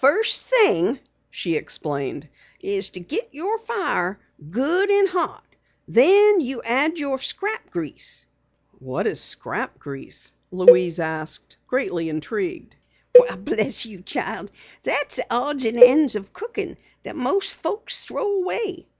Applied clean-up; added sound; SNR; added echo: none; Cowbell; -2 dB; none.